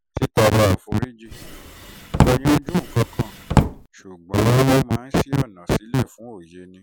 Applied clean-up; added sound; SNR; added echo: none; Drawer open or close; 2 dB; none.